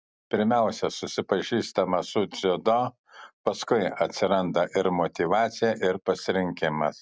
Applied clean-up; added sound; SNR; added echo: none; none; none; none.